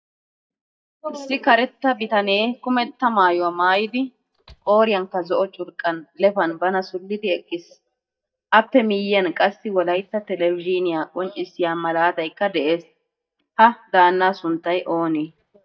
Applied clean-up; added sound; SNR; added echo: neural mask model DeepFilterNet 3.